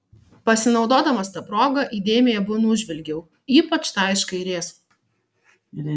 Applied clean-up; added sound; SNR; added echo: none; none; none; none.